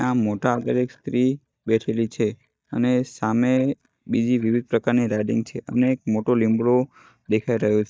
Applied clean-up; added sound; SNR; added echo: neural mask model DeepFilterNet 3.